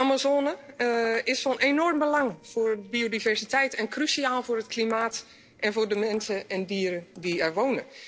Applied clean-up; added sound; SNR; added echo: neural separator model SepFormer DNS4.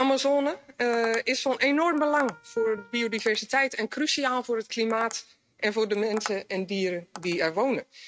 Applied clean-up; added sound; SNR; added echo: neural mask model RNNoise.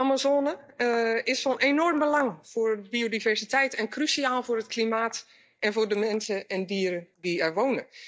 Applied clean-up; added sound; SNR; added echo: neural mask model DeepFilterNet 3.